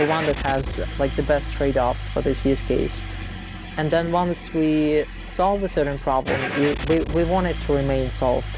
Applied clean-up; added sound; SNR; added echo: none; Engine starting / Car; 7 dB; none.